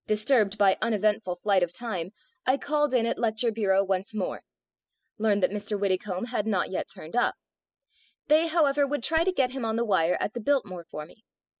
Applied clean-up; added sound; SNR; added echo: classical method spectral subtraction.